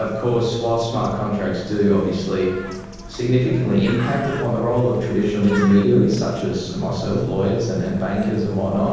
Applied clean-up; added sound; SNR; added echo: none; Bird; 16 dB; reverberation time 1.3 s.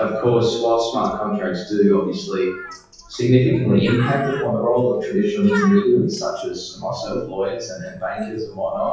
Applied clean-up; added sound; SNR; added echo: classical method WPE with log-MMSE.